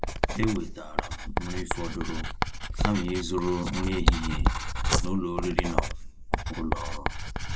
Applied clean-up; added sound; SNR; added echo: neural mask model Resemble Enhance denoiser.